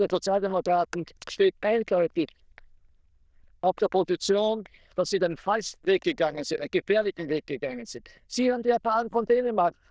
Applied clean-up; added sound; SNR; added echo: neural diffusion model UNIVERSE++.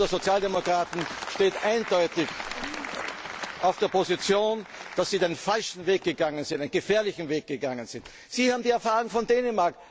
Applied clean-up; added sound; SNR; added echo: none; none; none; none.